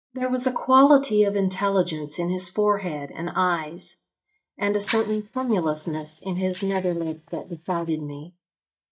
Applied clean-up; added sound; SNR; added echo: neural mask model DeepFilterNet 3.